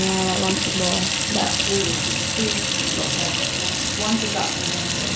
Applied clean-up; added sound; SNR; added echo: none; Sink (filling or washing) / Water tap, faucet; -2 dB; none.